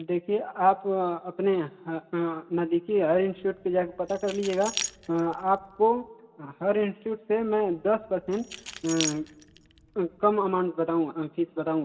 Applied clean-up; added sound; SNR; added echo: none; Keys jangling; 13 dB; reverberation time 1.6 s.